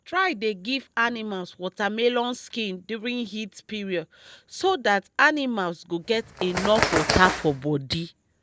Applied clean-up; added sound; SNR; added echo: none; Bird; 3 dB; none.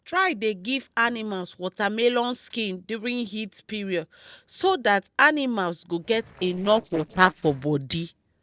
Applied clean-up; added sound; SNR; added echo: neural separator model SepFormer DNS4.